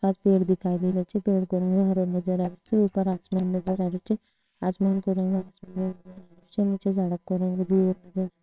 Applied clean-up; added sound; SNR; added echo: neural separator model SepFormer WHAMR!.